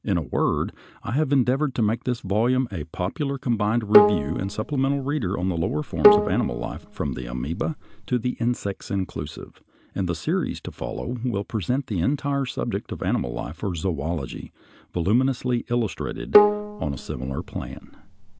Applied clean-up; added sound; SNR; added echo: none; Bowed string instrument; -1 dB; none.